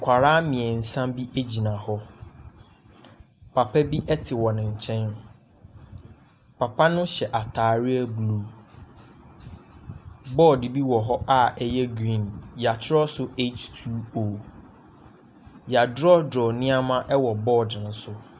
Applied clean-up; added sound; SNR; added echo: none; none; none; none.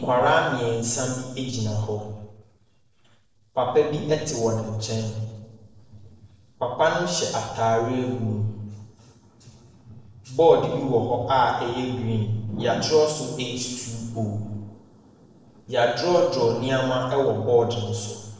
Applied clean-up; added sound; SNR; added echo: neural separator model SepFormer DNS4.